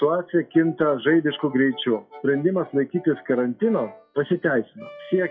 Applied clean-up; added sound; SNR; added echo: classical method WPE with log-MMSE.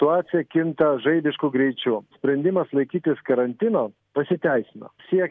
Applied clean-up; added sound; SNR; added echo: none; none; none; none.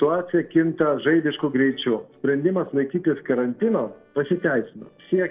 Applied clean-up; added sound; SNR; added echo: neural separator model SepFormer DNS4.